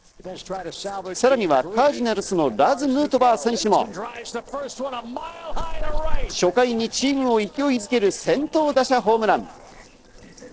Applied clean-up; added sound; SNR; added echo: neural separator model SepFormer DNS4.